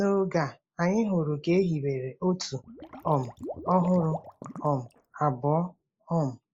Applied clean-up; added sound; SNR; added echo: neural mask model Resemble Enhance denoiser.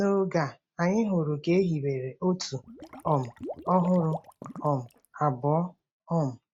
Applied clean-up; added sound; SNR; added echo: neural mask model RNNoise.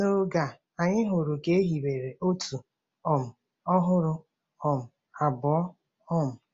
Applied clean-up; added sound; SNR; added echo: none; none; none; none.